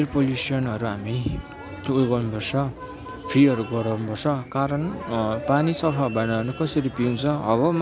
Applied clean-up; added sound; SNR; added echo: none; none; none; none.